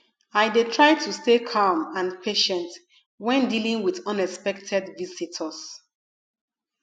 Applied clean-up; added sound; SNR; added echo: none; none; none; none.